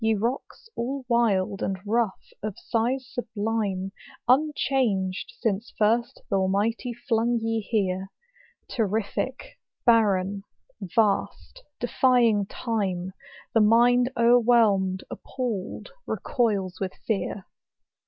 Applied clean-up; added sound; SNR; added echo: none; none; none; none.